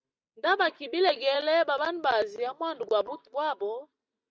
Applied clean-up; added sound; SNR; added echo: neural mask model DeepFilterNet 3.